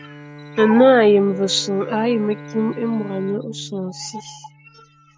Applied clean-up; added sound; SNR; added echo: none; Bowed string instrument; 17 dB; none.